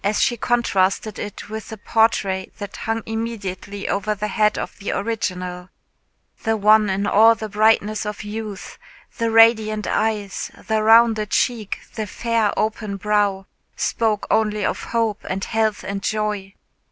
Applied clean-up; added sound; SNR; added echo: none; none; none; none.